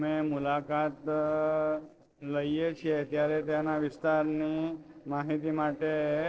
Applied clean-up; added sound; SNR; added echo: neural separator model SepFormer DNS4.